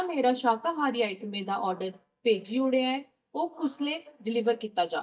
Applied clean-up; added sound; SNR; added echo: neural mask model DeepFilterNet 3.